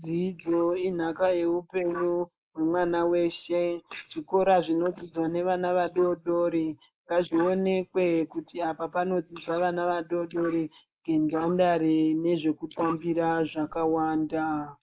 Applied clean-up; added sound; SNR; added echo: neural mask model Resemble Enhance denoiser.